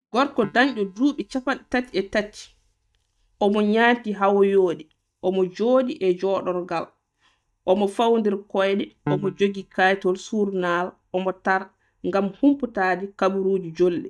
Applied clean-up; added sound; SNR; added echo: neural mask model DeepFilterNet 3.